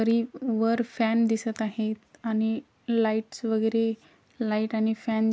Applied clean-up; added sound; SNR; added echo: none; none; none; none.